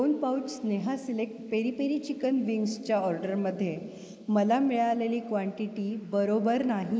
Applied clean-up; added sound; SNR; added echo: neural mask model Resemble Enhance denoiser.